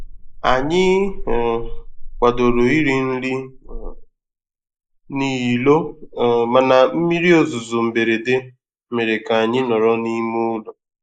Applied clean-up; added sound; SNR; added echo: neural mask model Resemble Enhance denoiser.